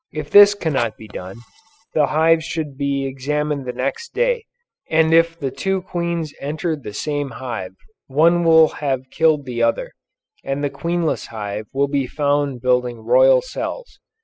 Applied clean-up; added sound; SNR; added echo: classical method spectral subtraction.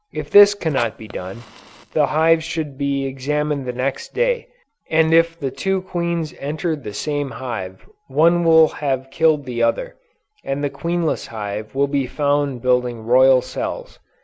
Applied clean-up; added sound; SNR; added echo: none; Fire; 17 dB; none.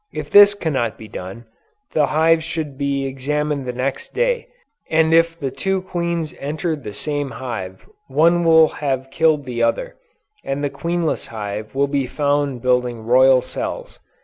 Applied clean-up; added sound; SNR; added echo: none; none; none; none.